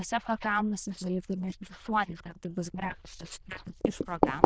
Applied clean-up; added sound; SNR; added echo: neural diffusion model UNIVERSE++.